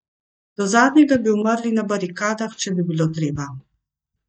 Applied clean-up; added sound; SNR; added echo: neural mask model DeepFilterNet 3.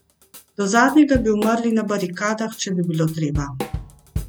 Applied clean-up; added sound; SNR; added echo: none; Drum / Drum kit; 12 dB; none.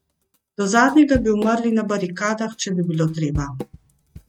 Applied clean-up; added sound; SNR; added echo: neural mask model RNNoise.